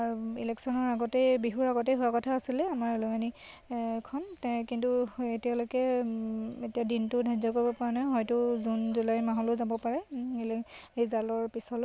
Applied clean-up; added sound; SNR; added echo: none; none; none; none.